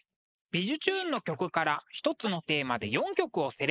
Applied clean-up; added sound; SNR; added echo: neural mask model Resemble Enhance denoiser.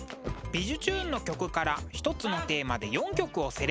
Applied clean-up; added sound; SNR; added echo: none; none; none; none.